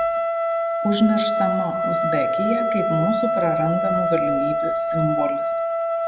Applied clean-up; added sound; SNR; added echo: none; Trumpet; -3 dB; none.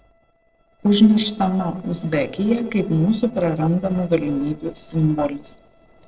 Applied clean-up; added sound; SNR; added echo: neural separator model SepFormer DNS4.